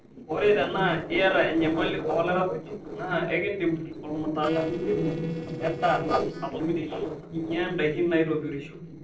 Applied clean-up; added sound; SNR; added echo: neural separator model SepFormer DNS4.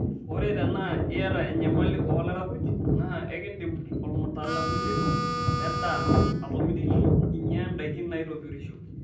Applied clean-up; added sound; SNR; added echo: none; Harmonica; 4 dB; reverberation time 0.6 s.